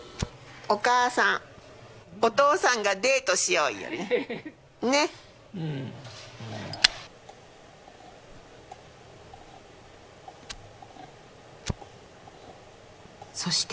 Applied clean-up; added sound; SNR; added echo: none; Fire; 11 dB; none.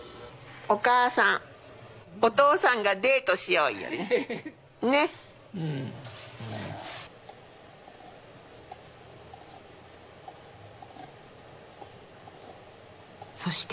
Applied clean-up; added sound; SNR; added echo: none; none; none; none.